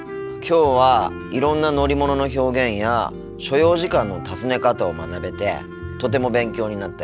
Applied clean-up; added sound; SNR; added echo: none; none; none; none.